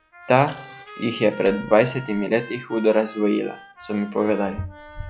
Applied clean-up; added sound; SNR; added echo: classical method log-MMSE.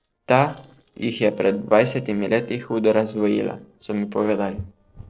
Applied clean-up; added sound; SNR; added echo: neural separator model SepFormer DNS4.